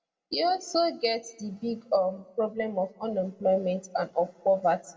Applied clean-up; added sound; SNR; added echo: none; none; none; reverberation time 0.7 s.